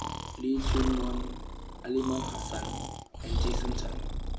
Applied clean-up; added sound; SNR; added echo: none; Breathing; -2 dB; reverberation time 0.6 s.